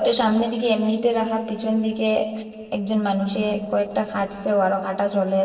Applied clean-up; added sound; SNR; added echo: neural separator model SepFormer DNS4.